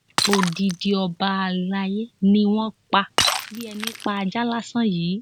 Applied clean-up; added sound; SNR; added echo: none; Shatter; 7 dB; none.